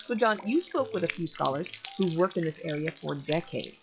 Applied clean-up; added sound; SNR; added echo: classical method log-MMSE.